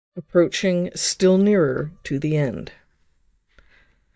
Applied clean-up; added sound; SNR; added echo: neural mask model DeepFilterNet 3.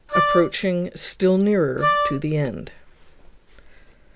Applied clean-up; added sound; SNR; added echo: none; Wind instrument, woodwind instrument; -1 dB; none.